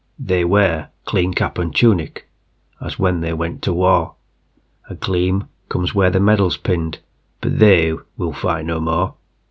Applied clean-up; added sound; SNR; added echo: none; none; none; none.